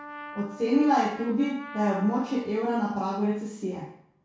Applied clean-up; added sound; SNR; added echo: none; Trumpet; 17 dB; reverberation time 0.6 s.